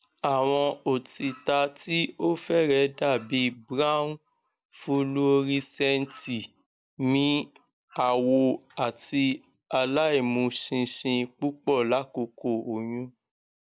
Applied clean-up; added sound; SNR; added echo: none; none; none; none.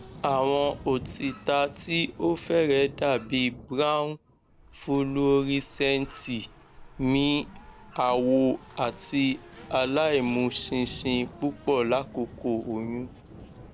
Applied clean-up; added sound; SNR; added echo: none; Race car, auto racing + Thunder; 18 dB; none.